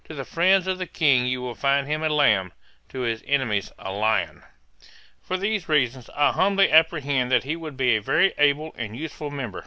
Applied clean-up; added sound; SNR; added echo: none; none; none; none.